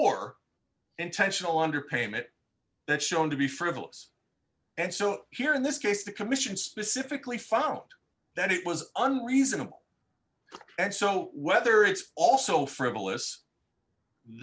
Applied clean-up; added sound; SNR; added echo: none; none; none; none.